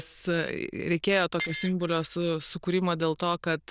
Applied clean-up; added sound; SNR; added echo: neural diffusion model UNIVERSE++.